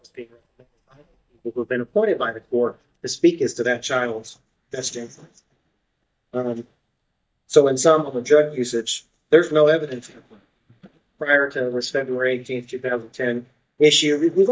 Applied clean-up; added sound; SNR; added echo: neural mask model DeepFilterNet 3.